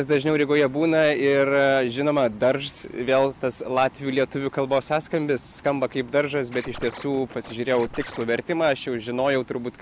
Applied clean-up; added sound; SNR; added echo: none; Scratching (performance technique); 17 dB; none.